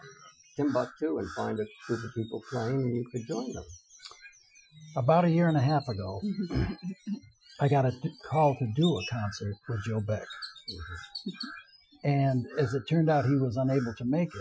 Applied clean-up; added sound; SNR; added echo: classical method Wiener filter.